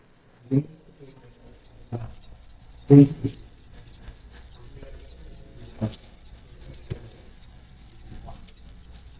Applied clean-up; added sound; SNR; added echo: neural mask model DeepFilterNet 3.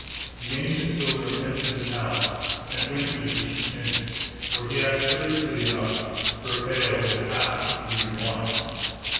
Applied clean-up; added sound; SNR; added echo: none; Rattle (instrument); 2 dB; reverberation time 2.2 s.